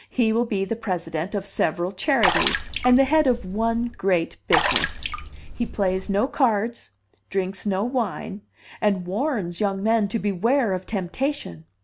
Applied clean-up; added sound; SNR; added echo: none; Water / Splash, splatter; 2 dB; none.